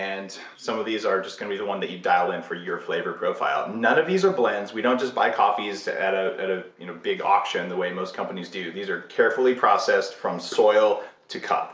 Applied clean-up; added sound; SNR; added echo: neural mask model Resemble Enhance denoiser.